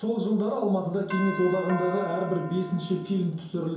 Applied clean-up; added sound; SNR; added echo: none; Doorbell; 10 dB; reverberation time 2.8 s.